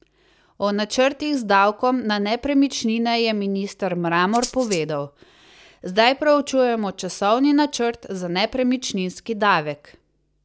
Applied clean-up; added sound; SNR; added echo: none; Rattle (instrument); 12 dB; none.